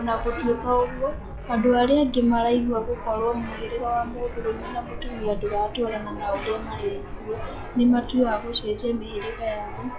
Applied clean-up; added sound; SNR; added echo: classical method log-MMSE.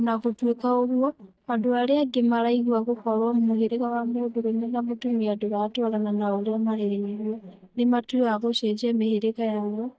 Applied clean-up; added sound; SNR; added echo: neural mask model DeepFilterNet 3.